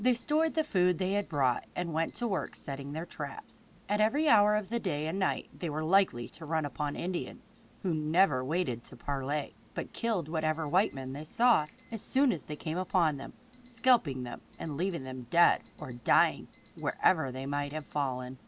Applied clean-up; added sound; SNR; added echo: none; Alarm; 6 dB; none.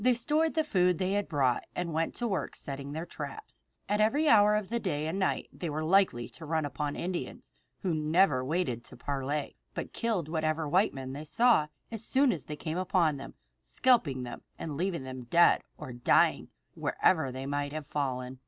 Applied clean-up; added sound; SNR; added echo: none; none; none; none.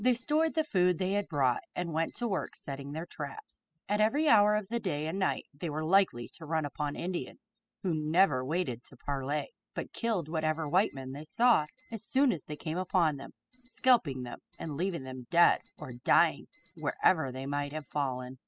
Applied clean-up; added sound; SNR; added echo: classical method spectral subtraction.